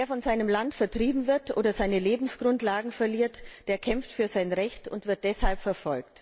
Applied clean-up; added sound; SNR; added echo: none; none; none; none.